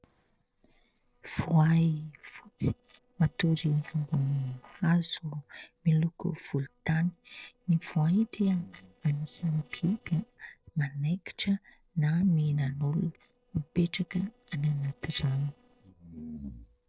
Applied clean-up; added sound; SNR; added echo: neural separator model SepFormer DNS4.